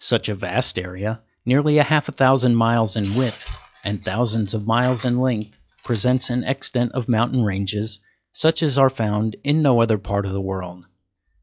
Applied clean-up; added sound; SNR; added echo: classical method log-MMSE.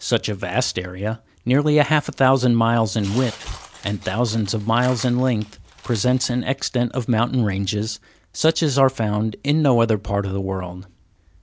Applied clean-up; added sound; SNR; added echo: none; Tearing; 19 dB; none.